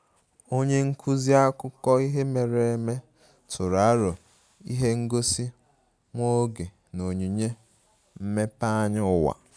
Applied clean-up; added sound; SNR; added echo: none; none; none; none.